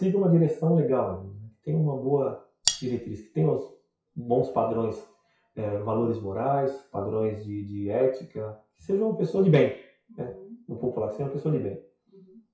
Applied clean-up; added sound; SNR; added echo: classical method WPE with log-MMSE.